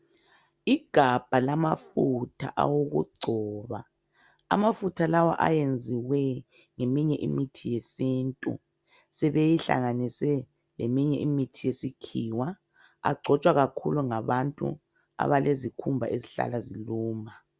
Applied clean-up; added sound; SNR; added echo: none; none; none; none.